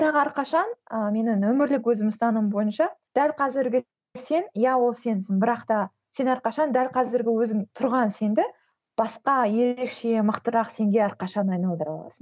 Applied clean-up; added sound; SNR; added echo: none; none; none; none.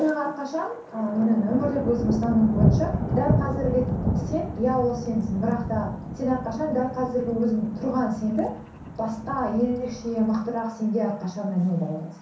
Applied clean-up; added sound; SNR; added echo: none; Thunder; 4 dB; reverberation time 0.6 s.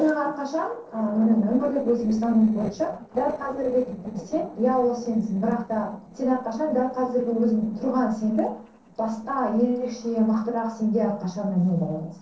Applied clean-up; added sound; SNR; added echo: neural separator model SepFormer DNS4.